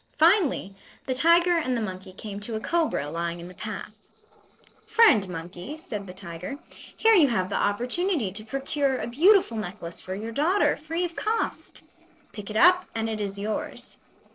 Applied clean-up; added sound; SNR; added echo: neural separator model SepFormer DNS4.